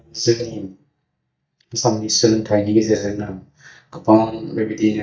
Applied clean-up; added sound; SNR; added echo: neural mask model DeepFilterNet 3.